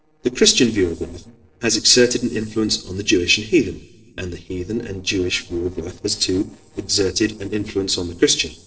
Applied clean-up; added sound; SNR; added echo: neural separator model SepFormer DNS4.